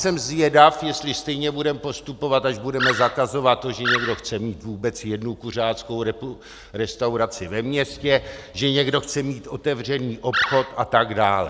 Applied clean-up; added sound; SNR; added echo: none; Animal; 4 dB; none.